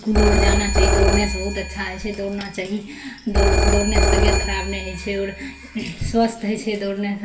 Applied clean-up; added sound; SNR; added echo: none; Telephone; -4 dB; reverberation time 0.8 s.